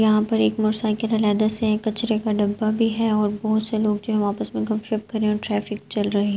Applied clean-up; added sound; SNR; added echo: none; none; none; none.